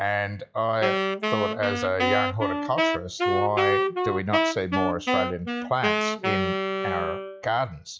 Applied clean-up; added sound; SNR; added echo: classical method log-MMSE.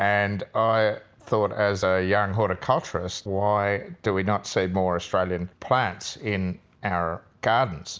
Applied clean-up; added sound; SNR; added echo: none; none; none; none.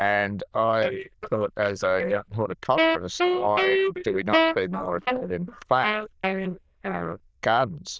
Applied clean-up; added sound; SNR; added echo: neural diffusion model UNIVERSE++.